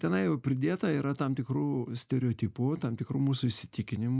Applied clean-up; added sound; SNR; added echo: none; none; none; none.